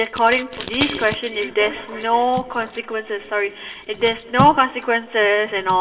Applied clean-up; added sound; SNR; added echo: none; Packing tape, duct tape; 13 dB; reverberation time 1.4 s.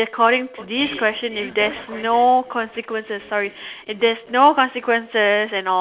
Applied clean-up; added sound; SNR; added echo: none; none; none; none.